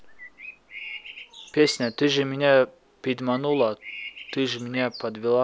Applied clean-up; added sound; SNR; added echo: none; Bird; 16 dB; none.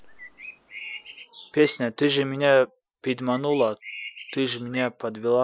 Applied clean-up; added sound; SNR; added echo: classical method Wiener filter.